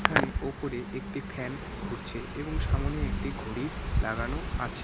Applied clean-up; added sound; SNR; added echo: none; Hands; -5 dB; none.